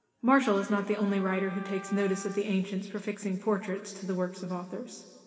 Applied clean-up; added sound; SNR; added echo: none; Wind instrument, woodwind instrument; 17 dB; reverberation time 2.5 s.